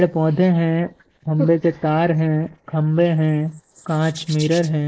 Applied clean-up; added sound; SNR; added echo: neural mask model Resemble Enhance denoiser.